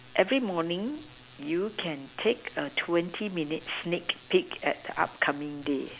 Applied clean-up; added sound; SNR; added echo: none; none; none; none.